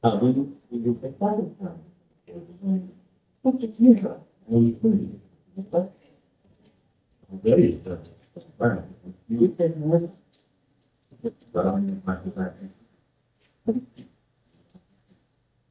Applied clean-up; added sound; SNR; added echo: neural mask model DeepFilterNet 3.